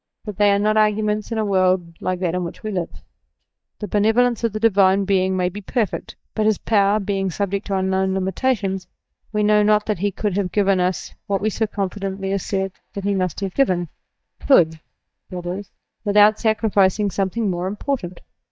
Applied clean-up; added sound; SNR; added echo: neural mask model DeepFilterNet 3.